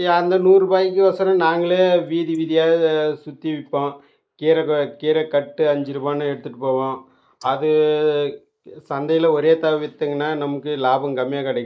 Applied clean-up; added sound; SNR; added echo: neural mask model Resemble Enhance denoiser.